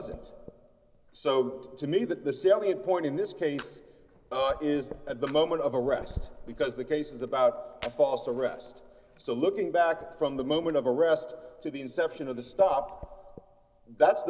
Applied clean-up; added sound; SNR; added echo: none; Fire; 19 dB; none.